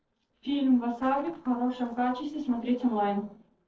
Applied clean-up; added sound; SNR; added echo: neural separator model SepFormer DNS4.